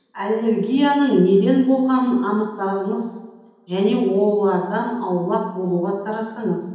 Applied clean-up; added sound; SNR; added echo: none; none; none; reverberation time 0.9 s.